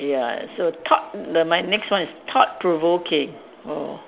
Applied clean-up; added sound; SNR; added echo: none; none; none; none.